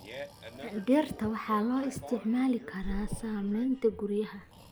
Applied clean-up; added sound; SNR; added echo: none; Fart + Breathing; 13 dB; none.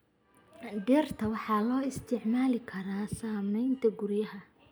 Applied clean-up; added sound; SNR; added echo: none; none; none; none.